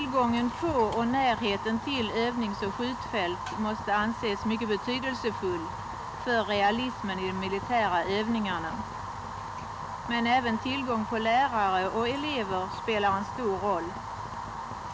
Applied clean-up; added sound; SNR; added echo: none; Fire; 7 dB; none.